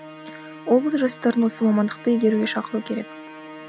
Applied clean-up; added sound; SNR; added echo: none; Musical instrument; 17 dB; none.